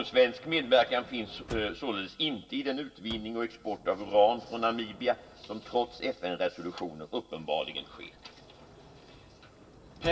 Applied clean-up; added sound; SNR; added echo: none; Sliding door / Motor vehicle (road); 20 dB; reverberation time 0.2 s.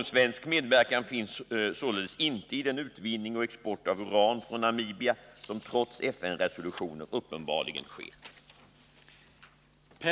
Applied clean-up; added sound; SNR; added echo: none; none; none; none.